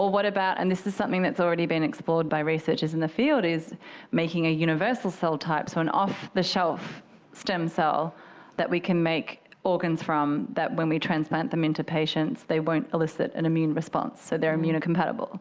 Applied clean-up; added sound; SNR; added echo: none; none; none; none.